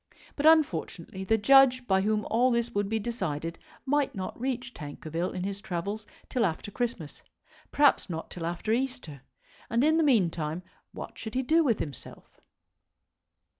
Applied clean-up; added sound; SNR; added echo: none; none; none; none.